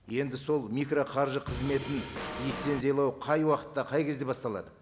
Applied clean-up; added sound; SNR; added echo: none; Drum kit; 7 dB; none.